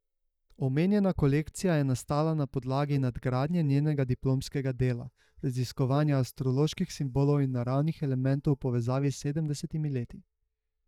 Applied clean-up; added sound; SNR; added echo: neural mask model DeepFilterNet 3.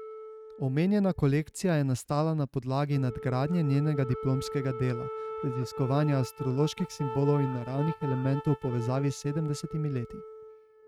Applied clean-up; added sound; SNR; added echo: neural mask model RNNoise.